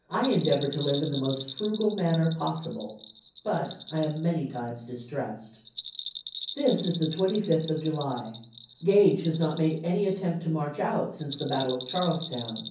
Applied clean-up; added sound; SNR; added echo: none; Bell; 13 dB; reverberation time 0.6 s.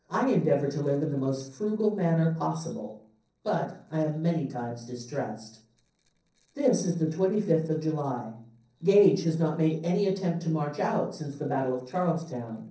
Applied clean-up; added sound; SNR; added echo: neural separator model SepFormer DNS4.